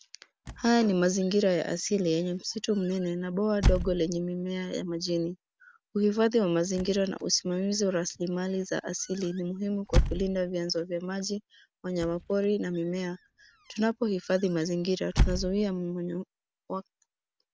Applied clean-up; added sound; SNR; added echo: none; Squeak / Slam / Wood; 5 dB; none.